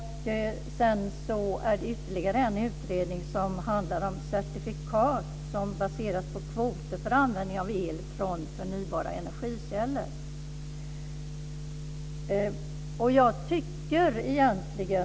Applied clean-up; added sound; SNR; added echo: none; none; none; none.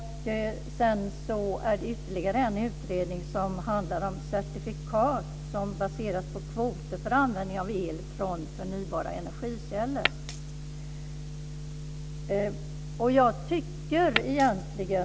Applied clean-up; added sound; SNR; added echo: none; Glass; 5 dB; none.